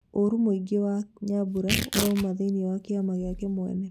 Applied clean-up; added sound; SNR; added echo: none; Tearing; 7 dB; none.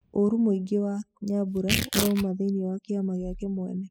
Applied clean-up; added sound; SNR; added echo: classical method spectral subtraction.